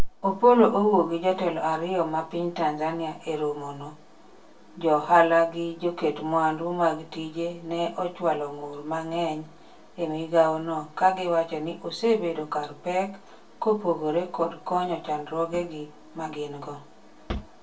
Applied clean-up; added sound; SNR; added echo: none; none; none; reverberation time 0.2 s.